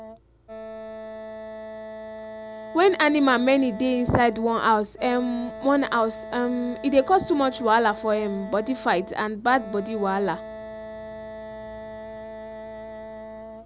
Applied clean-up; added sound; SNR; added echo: none; Wind instrument, woodwind instrument; 13 dB; none.